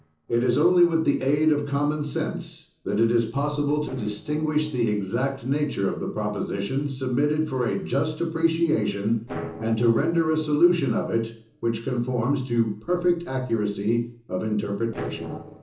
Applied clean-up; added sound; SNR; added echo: neural separator model SepFormer DNS4.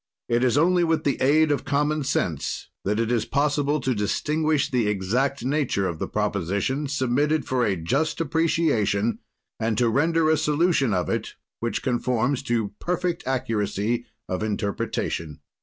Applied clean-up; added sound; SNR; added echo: none; none; none; none.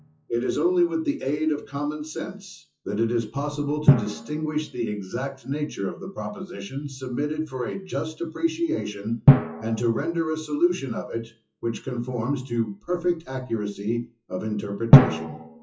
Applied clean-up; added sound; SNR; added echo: classical method WPE with log-MMSE.